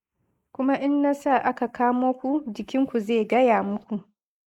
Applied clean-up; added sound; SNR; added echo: neural mask model Resemble Enhance denoiser.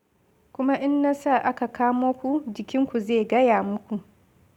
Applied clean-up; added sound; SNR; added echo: none; none; none; none.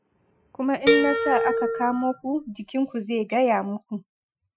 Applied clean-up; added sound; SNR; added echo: classical method Wiener filter.